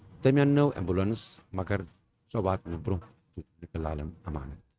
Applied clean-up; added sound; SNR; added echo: neural mask model RNNoise.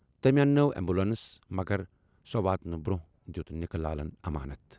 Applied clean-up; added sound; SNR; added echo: none; none; none; none.